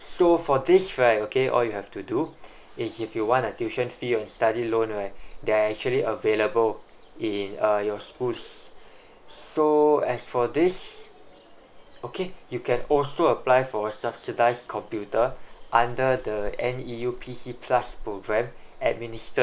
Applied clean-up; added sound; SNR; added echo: none; Ocean; 15 dB; none.